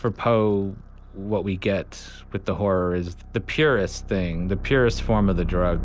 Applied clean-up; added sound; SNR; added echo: none; none; none; none.